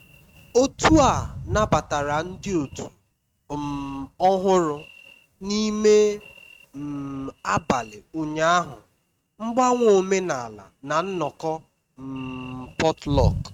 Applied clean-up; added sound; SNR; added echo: neural mask model RNNoise.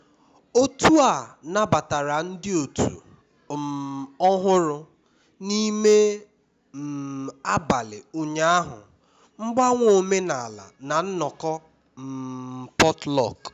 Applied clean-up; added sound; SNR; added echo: none; none; none; none.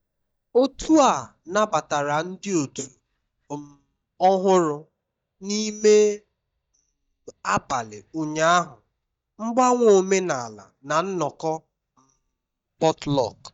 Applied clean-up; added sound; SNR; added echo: neural mask model DeepFilterNet 3.